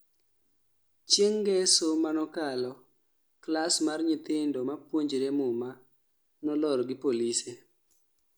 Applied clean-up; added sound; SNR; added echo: none; none; none; none.